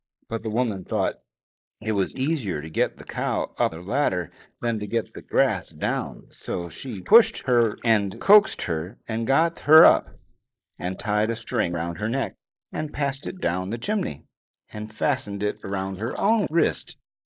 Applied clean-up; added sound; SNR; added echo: neural mask model Resemble Enhance denoiser.